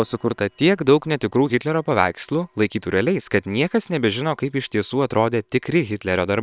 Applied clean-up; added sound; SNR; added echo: neural separator model SepFormer WHAM!.